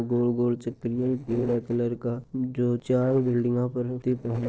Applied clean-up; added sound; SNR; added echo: neural separator model SepFormer DNS4.